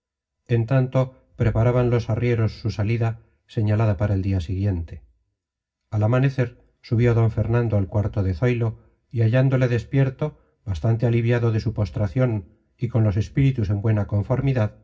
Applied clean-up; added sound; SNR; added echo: none; none; none; reverberation time 0.4 s.